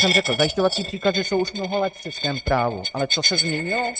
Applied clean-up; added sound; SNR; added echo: neural mask model RNNoise.